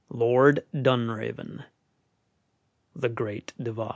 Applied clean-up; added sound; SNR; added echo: none; none; none; none.